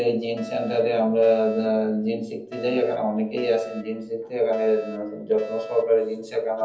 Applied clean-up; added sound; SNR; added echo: none; Alarm; 16 dB; reverberation time 0.7 s.